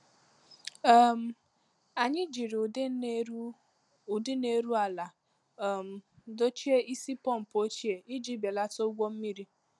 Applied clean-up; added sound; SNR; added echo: none; none; none; none.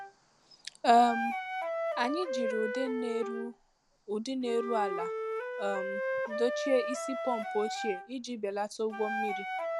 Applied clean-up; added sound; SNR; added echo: none; Wind instrument, woodwind instrument; 3 dB; none.